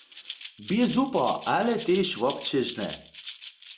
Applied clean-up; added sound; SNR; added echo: none; Rattle (instrument); 9 dB; none.